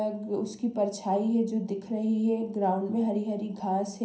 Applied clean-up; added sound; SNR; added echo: none; none; none; reverberation time 0.6 s.